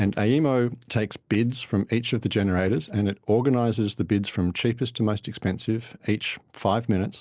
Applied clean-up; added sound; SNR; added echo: neural separator model SepFormer DNS4.